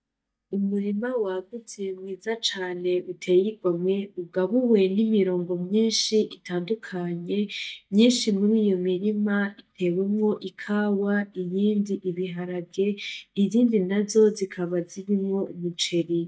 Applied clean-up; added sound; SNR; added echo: neural mask model DeepFilterNet 3.